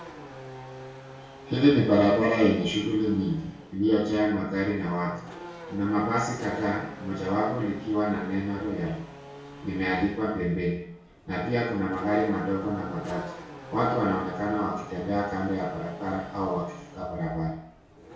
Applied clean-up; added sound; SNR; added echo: none; Race car, auto racing / Accelerating, revving, vroom; 16 dB; reverberation time 0.6 s.